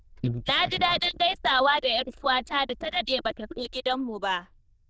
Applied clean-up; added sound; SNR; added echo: neural diffusion model UNIVERSE++.